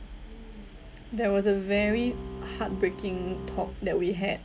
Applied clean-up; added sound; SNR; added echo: none; Bowed string instrument; 10 dB; none.